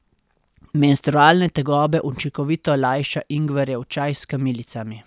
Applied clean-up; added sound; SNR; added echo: none; none; none; none.